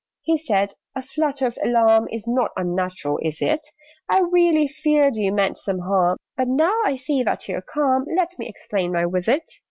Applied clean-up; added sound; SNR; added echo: none; none; none; none.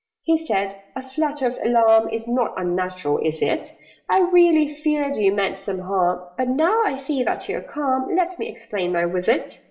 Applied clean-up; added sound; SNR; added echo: none; none; none; reverberation time 0.5 s.